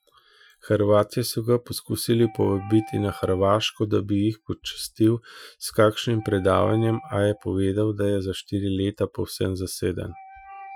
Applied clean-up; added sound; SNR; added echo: classical method Wiener filter.